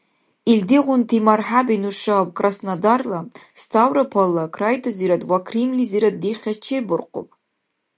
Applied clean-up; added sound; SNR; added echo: none; none; none; none.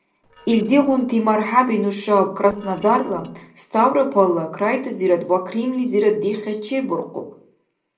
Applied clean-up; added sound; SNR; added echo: neural separator model SepFormer DNS4.